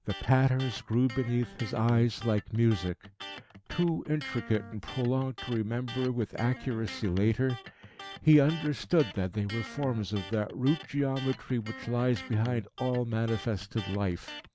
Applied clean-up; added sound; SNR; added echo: none; Electric guitar; 16 dB; none.